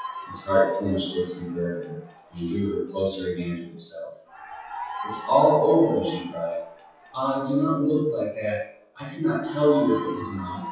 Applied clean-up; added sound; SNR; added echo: classical method WPE with log-MMSE.